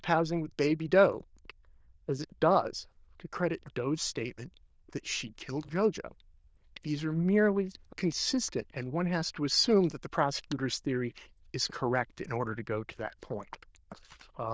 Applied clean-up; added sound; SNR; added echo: neural diffusion model UNIVERSE++.